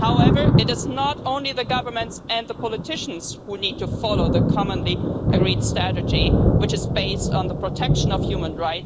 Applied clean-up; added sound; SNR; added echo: none; Thunder; -5 dB; none.